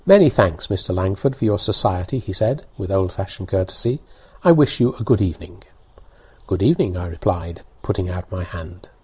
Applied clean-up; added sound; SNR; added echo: none; none; none; none.